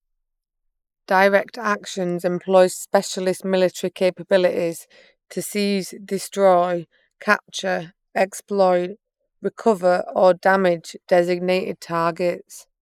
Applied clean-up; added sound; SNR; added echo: neural mask model Resemble Enhance denoiser.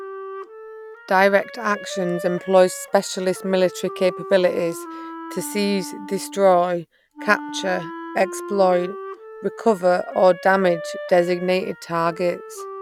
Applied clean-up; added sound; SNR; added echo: none; Wind instrument, woodwind instrument; 14 dB; none.